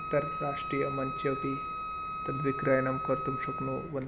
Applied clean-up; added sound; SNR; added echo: none; Wind instrument, woodwind instrument; 4 dB; none.